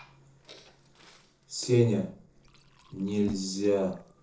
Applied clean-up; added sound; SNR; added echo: neural separator model SepFormer DNS4.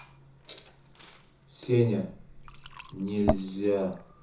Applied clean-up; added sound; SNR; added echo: none; Liquid; 6 dB; reverberation time 0.6 s.